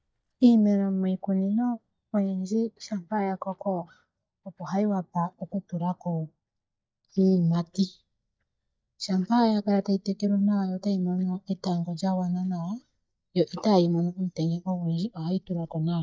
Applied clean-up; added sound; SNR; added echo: neural mask model DeepFilterNet 3.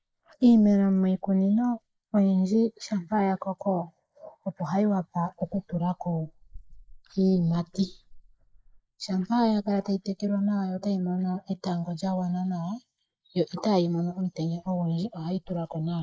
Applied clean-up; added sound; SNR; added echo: neural mask model Resemble Enhance denoiser.